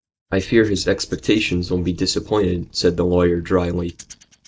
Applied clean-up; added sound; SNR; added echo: neural mask model DeepFilterNet 3.